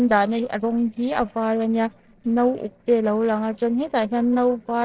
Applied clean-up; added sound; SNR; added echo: neural separator model SepFormer DNS4.